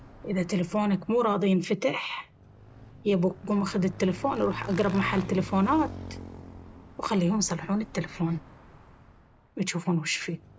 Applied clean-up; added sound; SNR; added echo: none; Motorcycle / Engine; 15 dB; none.